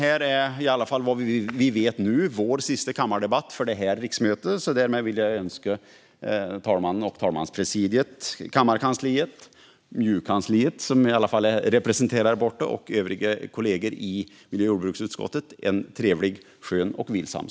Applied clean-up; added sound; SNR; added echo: none; none; none; none.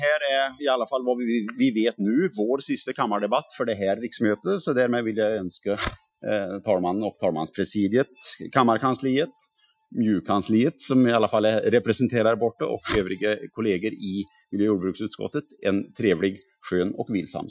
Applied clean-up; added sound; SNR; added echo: classical method Wiener filter.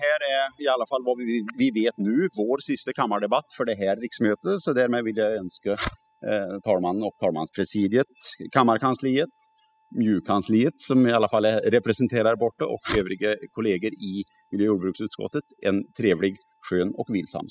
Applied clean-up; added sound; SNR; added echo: classical method spectral subtraction.